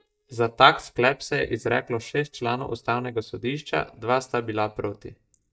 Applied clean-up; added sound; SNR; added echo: neural mask model DeepFilterNet 3.